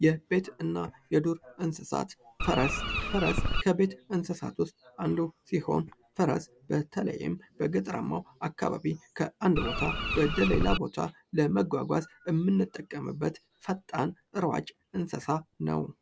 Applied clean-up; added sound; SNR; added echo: none; Bird; -1 dB; none.